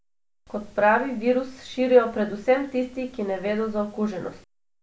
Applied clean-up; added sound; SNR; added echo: none; none; none; none.